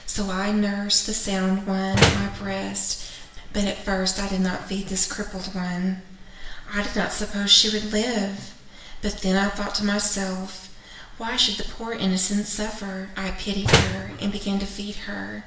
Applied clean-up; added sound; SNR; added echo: none; Slam; -2 dB; reverberation time 0.8 s.